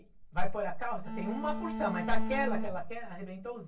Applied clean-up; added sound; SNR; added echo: none; Bowed string instrument; 7 dB; reverberation time 0.2 s.